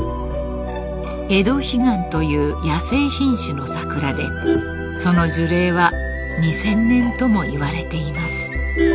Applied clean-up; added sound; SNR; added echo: none; Vehicle horn, car horn, honking; 10 dB; none.